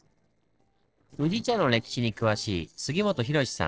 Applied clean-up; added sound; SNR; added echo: neural separator model SepFormer DNS4.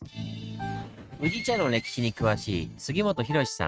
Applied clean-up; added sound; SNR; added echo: neural mask model RNNoise.